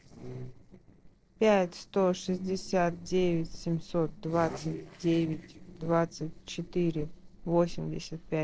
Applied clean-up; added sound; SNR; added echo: neural separator model SepFormer DNS4.